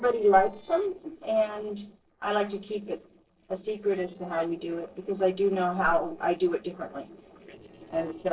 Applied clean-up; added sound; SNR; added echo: neural separator model SepFormer DNS4.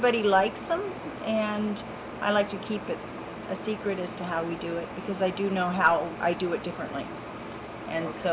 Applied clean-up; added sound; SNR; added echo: none; none; none; none.